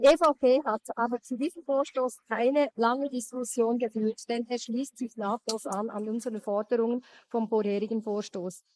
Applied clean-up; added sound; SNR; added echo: neural mask model Resemble Enhance denoiser.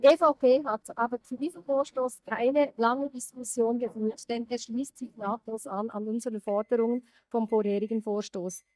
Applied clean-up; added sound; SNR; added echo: neural mask model DeepFilterNet 3.